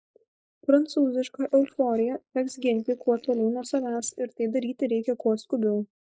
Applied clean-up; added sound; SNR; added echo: neural mask model Resemble Enhance denoiser.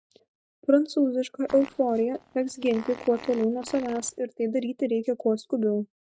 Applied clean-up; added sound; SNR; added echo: none; Fart; 19 dB; none.